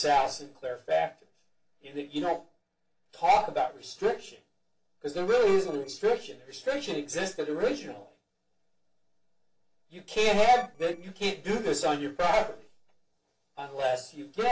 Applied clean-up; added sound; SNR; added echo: neural separator model SepFormer DNS4.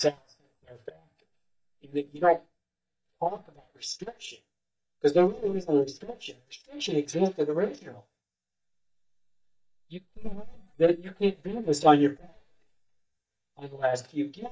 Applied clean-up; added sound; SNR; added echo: neural mask model DeepFilterNet 3.